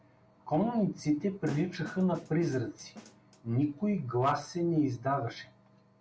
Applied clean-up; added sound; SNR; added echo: none; Snare drum; 18 dB; none.